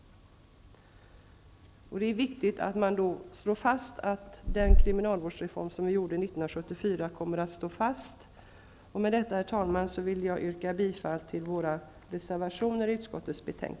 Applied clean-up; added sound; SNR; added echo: none; none; none; none.